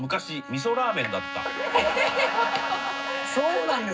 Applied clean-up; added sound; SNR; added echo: none; Trumpet; 8 dB; reverberation time 0.4 s.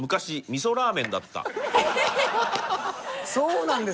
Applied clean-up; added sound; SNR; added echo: none; none; none; none.